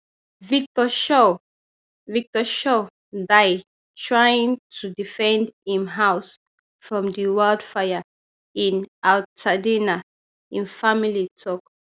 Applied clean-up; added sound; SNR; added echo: none; none; none; none.